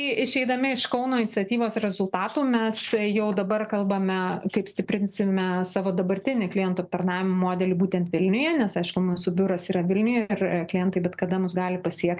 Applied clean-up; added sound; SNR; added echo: none; none; none; none.